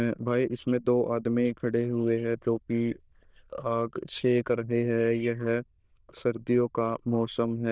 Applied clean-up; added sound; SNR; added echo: neural diffusion model UNIVERSE++.